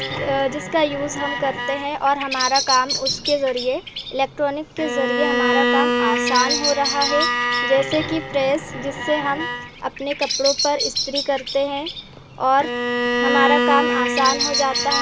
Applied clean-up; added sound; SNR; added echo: none; Bird vocalization, bird call, bird song + Bowed string instrument; 1 dB; none.